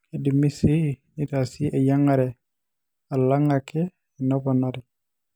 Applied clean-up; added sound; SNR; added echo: none; none; none; none.